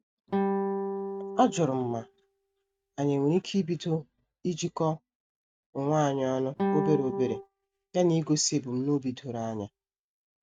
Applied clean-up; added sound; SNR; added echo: neural mask model RNNoise.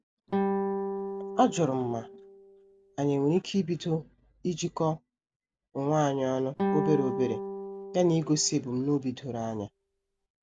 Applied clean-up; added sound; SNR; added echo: none; Guitar; 5 dB; none.